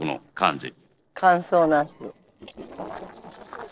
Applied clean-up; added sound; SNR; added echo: neural separator model SepFormer DNS4.